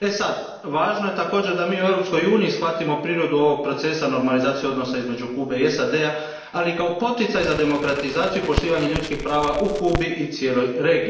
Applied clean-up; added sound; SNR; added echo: none; Crackle; 9 dB; reverberation time 0.9 s.